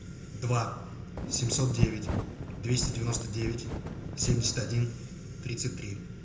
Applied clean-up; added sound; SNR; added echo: none; Wind; 3 dB; reverberation time 0.7 s.